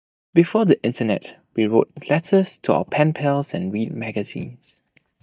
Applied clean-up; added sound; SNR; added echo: neural mask model DeepFilterNet 3.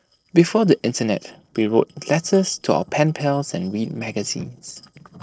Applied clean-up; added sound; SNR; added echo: neural separator model SepFormer DNS4.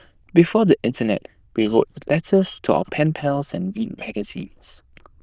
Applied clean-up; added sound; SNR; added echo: neural diffusion model UNIVERSE++.